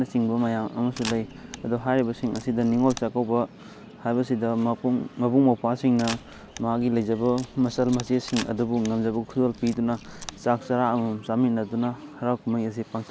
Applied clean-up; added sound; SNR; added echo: none; Camera; 16 dB; none.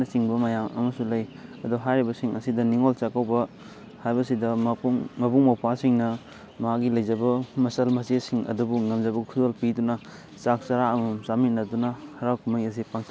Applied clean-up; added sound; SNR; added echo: none; none; none; none.